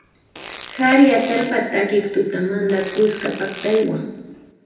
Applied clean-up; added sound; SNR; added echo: none; Fart; 18 dB; reverberation time 0.9 s.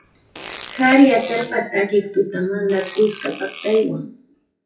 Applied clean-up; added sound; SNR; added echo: classical method WPE with log-MMSE.